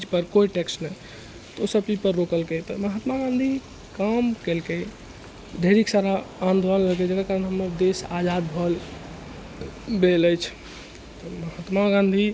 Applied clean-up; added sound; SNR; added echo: none; none; none; none.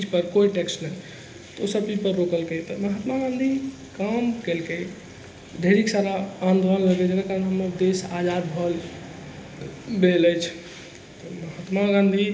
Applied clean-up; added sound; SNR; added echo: none; none; none; reverberation time 0.8 s.